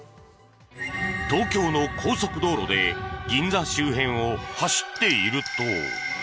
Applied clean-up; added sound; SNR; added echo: none; none; none; none.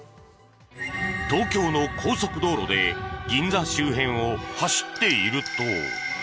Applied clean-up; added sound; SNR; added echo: none; Electric guitar; 15 dB; none.